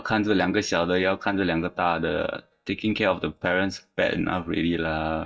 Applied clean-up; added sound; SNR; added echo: neural mask model DeepFilterNet 3.